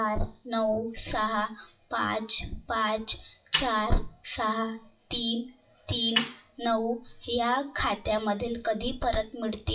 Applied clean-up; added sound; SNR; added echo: classical method WPE with log-MMSE.